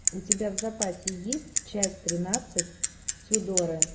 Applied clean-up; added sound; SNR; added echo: none; Bicycle; -2 dB; none.